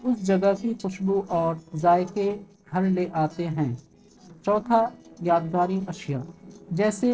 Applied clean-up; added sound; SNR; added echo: neural separator model SepFormer DNS4.